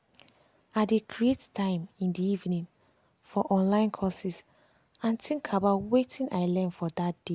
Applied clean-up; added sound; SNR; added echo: none; none; none; none.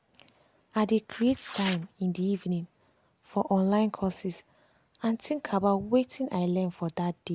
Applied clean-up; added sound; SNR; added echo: none; Tearing; 13 dB; none.